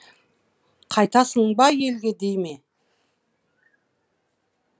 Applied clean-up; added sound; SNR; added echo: none; none; none; none.